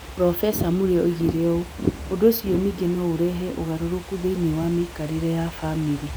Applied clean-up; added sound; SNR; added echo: none; Fireworks / Ocean; 10 dB; none.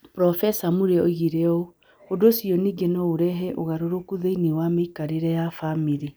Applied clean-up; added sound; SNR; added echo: none; none; none; none.